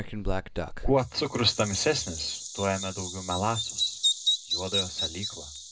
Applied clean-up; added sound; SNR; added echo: none; Bird vocalization, bird call, bird song; 1 dB; reverberation time 0.2 s.